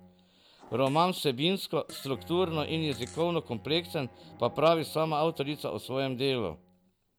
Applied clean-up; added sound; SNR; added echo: none; Bowed string instrument + Fart; 20 dB; none.